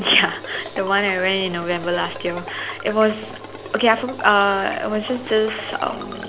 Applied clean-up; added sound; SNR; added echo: none; Engine + Ringtone; 14 dB; none.